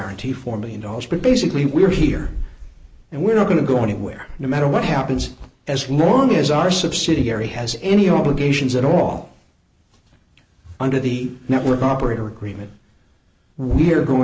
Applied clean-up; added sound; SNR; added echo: none; none; none; none.